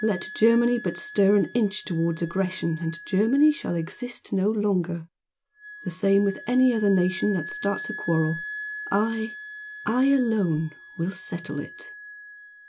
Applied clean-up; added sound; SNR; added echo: none; Wind instrument, woodwind instrument; 15 dB; none.